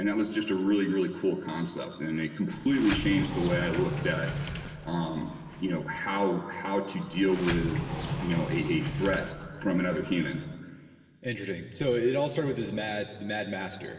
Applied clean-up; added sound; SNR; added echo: none; Sliding door; 6 dB; reverberation time 2.5 s.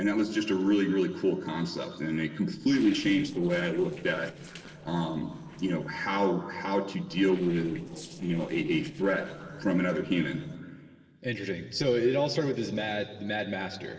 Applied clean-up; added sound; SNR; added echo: neural separator model SepFormer DNS4.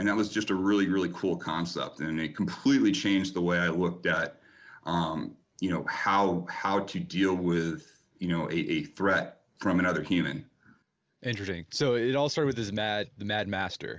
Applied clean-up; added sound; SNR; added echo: none; none; none; none.